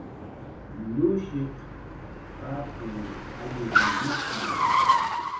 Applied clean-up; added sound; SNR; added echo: none; Car; -5 dB; reverberation time 0.6 s.